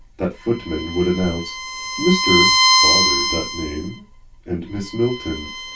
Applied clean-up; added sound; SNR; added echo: none; Bowed string instrument; -2 dB; reverberation time 0.2 s.